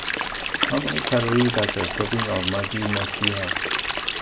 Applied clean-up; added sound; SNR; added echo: none; Stream; 0 dB; none.